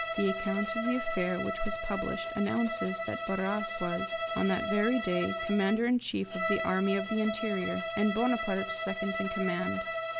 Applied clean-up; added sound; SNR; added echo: none; Bowed string instrument; 4 dB; none.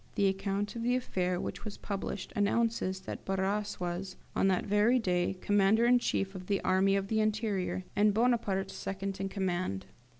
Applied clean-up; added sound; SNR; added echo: none; none; none; none.